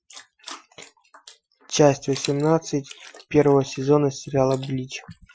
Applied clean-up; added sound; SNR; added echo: classical method Wiener filter.